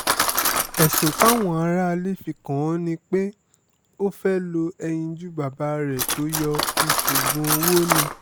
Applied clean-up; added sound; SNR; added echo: none; Cutlery, silverware; 1 dB; none.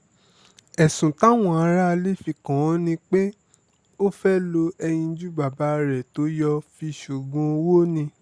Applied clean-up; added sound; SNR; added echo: none; none; none; none.